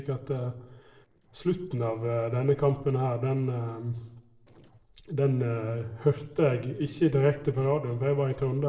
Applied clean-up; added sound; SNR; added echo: neural separator model SepFormer DNS4.